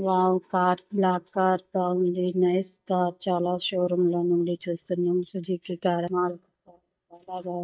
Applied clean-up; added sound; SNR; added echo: neural mask model DeepFilterNet 3.